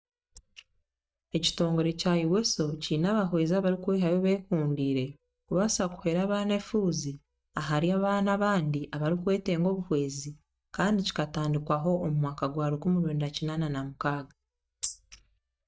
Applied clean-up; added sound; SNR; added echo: neural mask model DeepFilterNet 3.